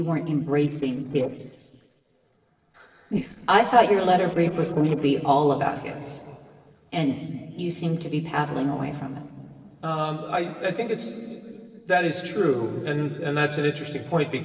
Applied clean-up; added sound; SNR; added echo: neural separator model SepFormer DNS4.